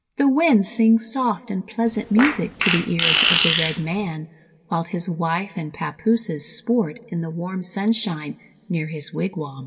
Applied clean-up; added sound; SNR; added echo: none; Fart; -1 dB; reverberation time 0.3 s.